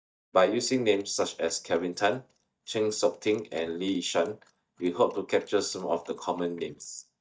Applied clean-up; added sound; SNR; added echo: neural mask model DeepFilterNet 3.